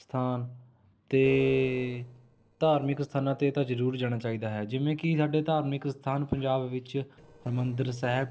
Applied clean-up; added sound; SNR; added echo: neural separator model SepFormer DNS4.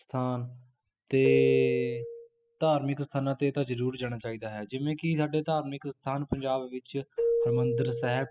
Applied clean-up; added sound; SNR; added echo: classical method spectral subtraction.